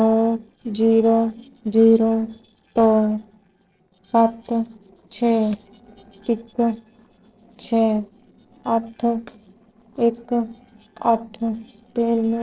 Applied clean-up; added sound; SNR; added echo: neural separator model SepFormer DNS4.